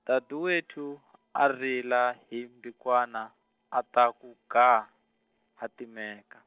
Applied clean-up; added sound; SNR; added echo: neural separator model SepFormer DNS4.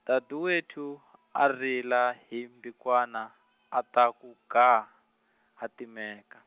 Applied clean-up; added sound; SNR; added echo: none; none; none; none.